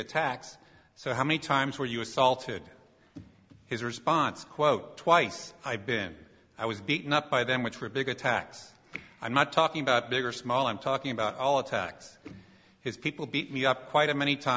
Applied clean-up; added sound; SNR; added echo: none; none; none; none.